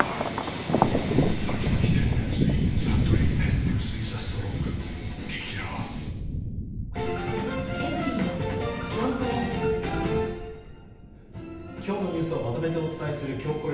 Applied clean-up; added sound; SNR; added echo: none; Thunder; -2 dB; reverberation time 0.9 s.